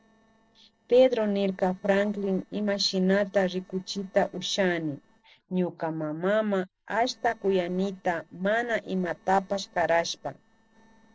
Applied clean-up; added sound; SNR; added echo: neural separator model SepFormer DNS4.